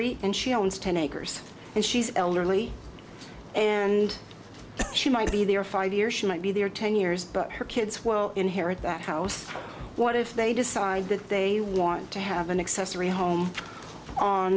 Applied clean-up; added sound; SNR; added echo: none; Cough; 8 dB; none.